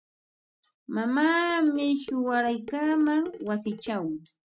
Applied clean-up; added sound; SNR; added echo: neural mask model RNNoise.